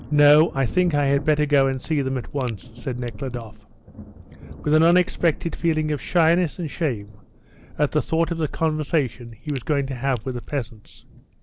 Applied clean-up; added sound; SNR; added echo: none; Crack + Thunder; 18 dB; none.